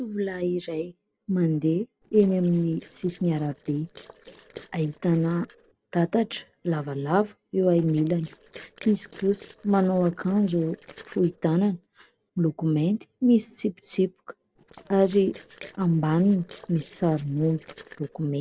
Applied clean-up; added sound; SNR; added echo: neural separator model SepFormer DNS4.